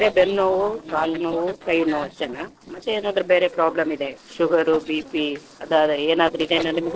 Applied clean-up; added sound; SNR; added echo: neural separator model SepFormer DNS4.